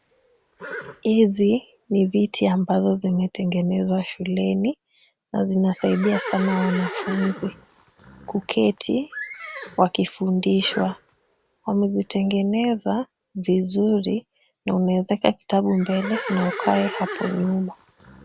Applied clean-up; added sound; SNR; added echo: none; Livestock, farm animals, working animals; 15 dB; none.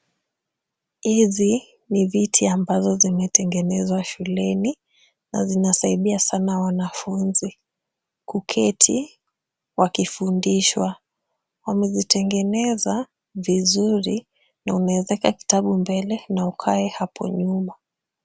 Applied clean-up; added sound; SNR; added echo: none; none; none; none.